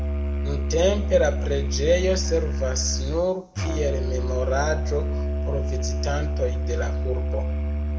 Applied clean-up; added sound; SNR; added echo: none; Musical instrument; -2 dB; reverberation time 0.6 s.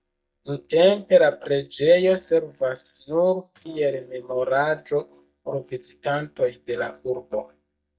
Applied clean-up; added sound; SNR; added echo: neural mask model DeepFilterNet 3.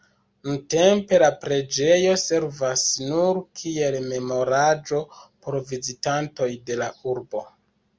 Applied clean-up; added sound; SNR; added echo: none; none; none; none.